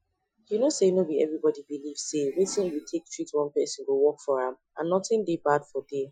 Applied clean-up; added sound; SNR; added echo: classical method Wiener filter.